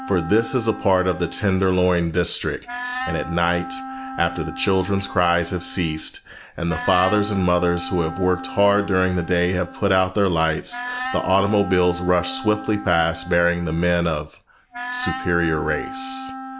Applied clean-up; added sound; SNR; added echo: none; Wind instrument, woodwind instrument; 12 dB; none.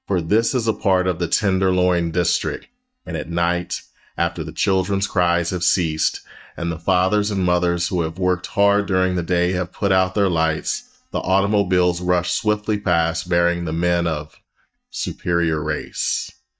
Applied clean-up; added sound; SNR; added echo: neural mask model DeepFilterNet 3.